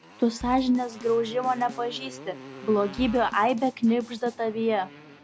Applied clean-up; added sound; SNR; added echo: none; Motorcycle + Drum kit; 17 dB; none.